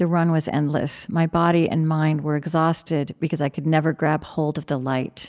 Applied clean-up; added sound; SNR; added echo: none; none; none; none.